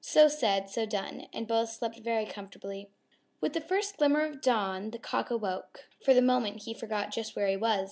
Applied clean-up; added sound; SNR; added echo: none; none; none; none.